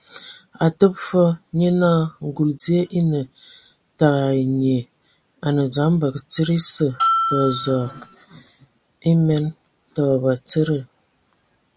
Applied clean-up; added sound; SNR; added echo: none; Bell; 2 dB; none.